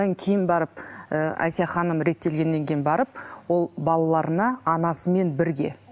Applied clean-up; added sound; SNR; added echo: none; none; none; none.